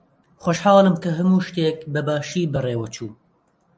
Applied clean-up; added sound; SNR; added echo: none; none; none; none.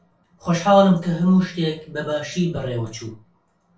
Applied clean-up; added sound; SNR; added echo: none; none; none; reverberation time 0.3 s.